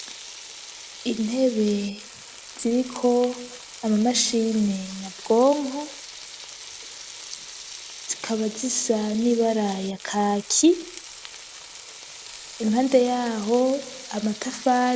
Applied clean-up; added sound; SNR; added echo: none; Frying (food); 15 dB; none.